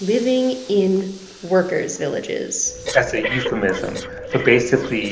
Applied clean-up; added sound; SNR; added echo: none; Breathing; 11 dB; reverberation time 0.8 s.